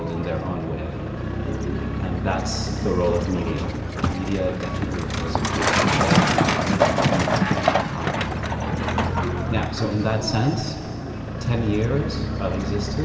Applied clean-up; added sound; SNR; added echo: none; Truck; -3 dB; reverberation time 2.6 s.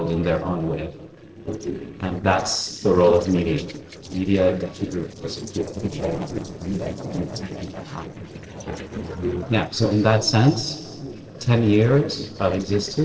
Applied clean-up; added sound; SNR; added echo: neural separator model SepFormer DNS4.